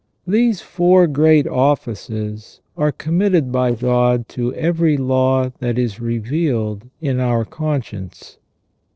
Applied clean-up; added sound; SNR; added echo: neural separator model SepFormer DNS4.